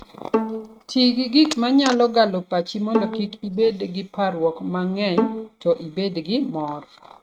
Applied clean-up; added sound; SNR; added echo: neural mask model RNNoise.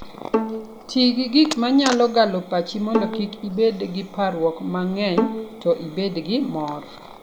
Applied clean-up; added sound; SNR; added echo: none; Bowed string instrument; 9 dB; none.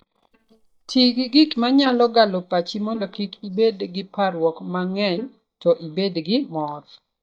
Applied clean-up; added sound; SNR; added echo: neural mask model DeepFilterNet 3.